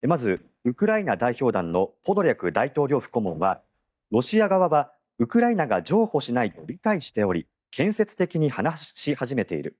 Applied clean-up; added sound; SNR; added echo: neural mask model DeepFilterNet 3.